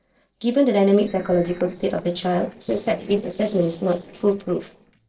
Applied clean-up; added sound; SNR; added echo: neural separator model SepFormer DNS4.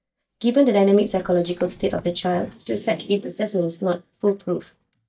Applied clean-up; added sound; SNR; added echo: neural mask model DeepFilterNet 3.